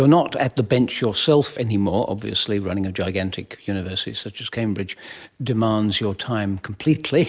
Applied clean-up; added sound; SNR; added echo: none; none; none; none.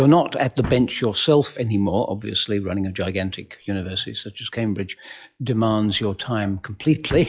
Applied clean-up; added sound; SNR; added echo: classical method log-MMSE.